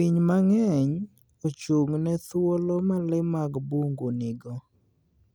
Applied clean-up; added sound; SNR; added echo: none; none; none; none.